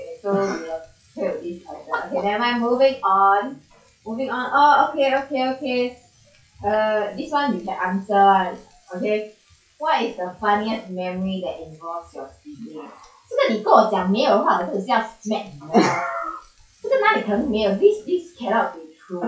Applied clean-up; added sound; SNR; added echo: classical method log-MMSE.